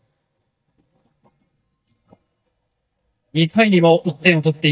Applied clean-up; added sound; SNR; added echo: neural mask model DeepFilterNet 3.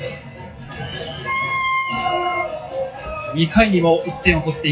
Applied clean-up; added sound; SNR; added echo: classical method WPE with log-MMSE.